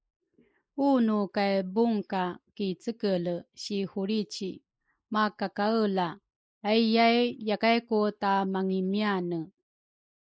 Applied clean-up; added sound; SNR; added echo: neural mask model Resemble Enhance denoiser.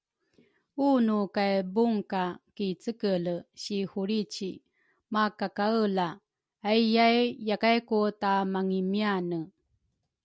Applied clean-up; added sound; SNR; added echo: none; none; none; none.